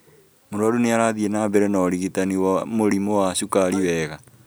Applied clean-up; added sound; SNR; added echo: none; none; none; none.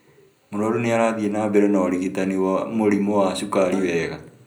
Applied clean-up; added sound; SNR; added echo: none; none; none; reverberation time 0.4 s.